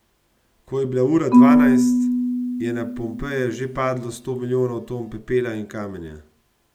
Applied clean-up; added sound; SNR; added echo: none; Marimba, xylophone / Wood; -3 dB; none.